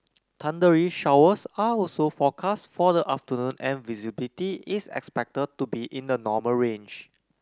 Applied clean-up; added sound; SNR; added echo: none; none; none; none.